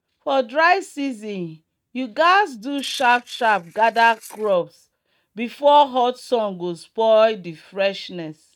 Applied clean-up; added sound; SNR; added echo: neural mask model RNNoise.